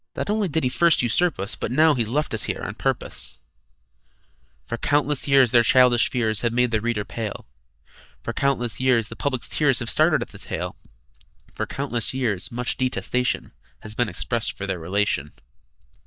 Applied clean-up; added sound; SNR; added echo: neural mask model DeepFilterNet 3.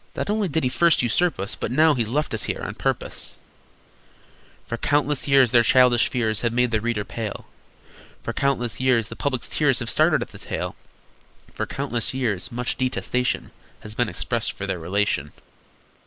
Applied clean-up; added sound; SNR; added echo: neural mask model Resemble Enhance denoiser.